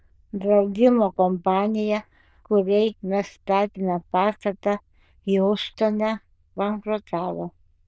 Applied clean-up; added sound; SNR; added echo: neural diffusion model UNIVERSE++.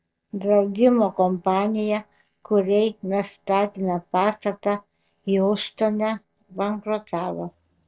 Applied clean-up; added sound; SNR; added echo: neural separator model SepFormer DNS4.